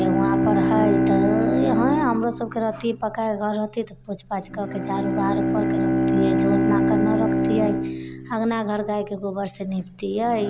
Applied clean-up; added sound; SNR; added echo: none; Bowed string instrument; -2 dB; none.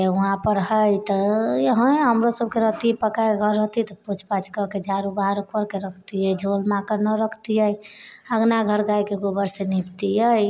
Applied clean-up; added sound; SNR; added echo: none; none; none; none.